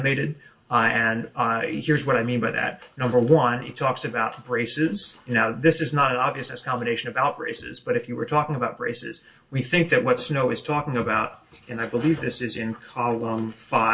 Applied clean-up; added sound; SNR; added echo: none; none; none; reverberation time 0.2 s.